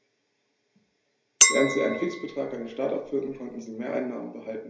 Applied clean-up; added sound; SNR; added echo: none; Chink, clink; -4 dB; reverberation time 0.3 s.